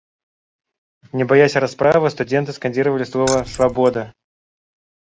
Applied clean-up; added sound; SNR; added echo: none; Keys jangling; 12 dB; none.